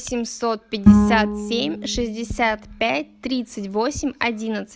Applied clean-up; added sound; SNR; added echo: none; Bowed string instrument; -2 dB; none.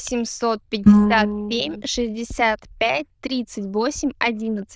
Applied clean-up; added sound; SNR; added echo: neural diffusion model UNIVERSE++.